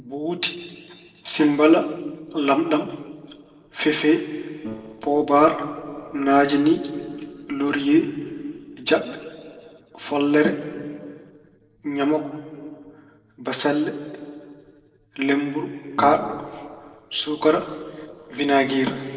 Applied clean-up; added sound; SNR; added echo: neural separator model SepFormer DNS4.